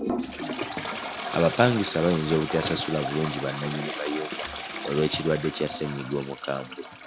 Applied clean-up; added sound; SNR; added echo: none; Toilet flush; 6 dB; none.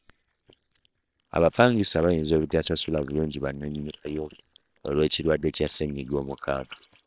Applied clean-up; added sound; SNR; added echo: neural separator model SepFormer WHAM!.